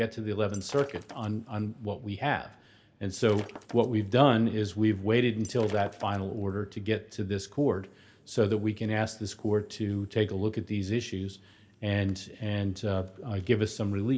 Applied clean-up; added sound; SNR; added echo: none; Shatter; 20 dB; reverberation time 1.1 s.